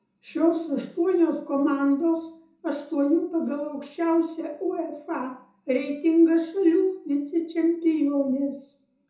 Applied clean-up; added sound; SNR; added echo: none; none; none; reverberation time 0.5 s.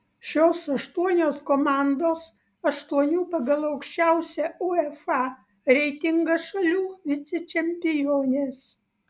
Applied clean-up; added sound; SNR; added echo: none; none; none; none.